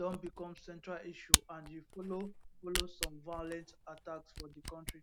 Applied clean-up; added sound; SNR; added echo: none; Camera; -5 dB; none.